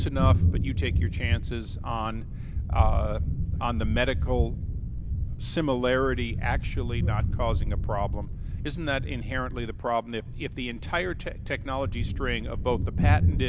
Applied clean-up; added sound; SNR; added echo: none; Thunder; -4 dB; none.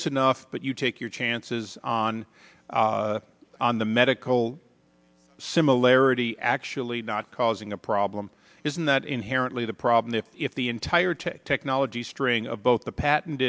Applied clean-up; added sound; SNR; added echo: none; none; none; none.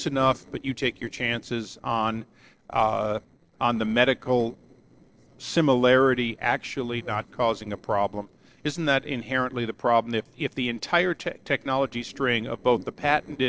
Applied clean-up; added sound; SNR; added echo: neural separator model SepFormer DNS4.